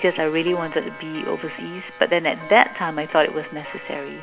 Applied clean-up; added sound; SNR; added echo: none; Clock; 16 dB; none.